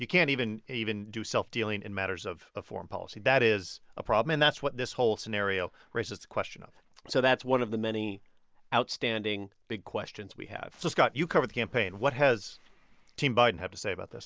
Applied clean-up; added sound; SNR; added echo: none; none; none; none.